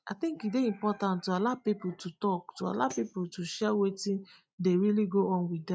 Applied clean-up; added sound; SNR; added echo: neural mask model RNNoise.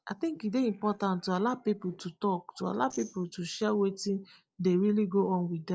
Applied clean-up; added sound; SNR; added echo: neural separator model SepFormer DNS4.